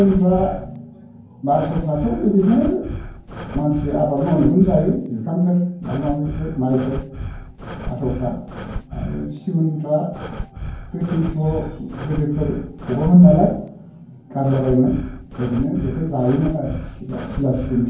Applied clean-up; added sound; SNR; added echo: none; Breathing; 11 dB; reverberation time 0.9 s.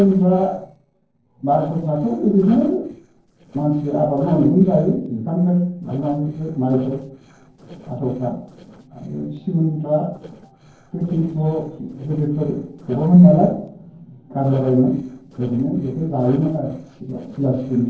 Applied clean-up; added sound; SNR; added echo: neural separator model SepFormer DNS4.